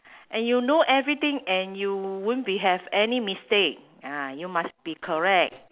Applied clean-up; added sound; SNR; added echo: none; none; none; none.